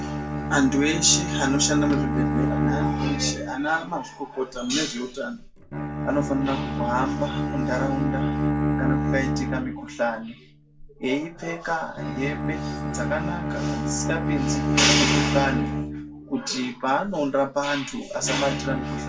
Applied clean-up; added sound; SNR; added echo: none; Bowed string instrument; 1 dB; reverberation time 0.2 s.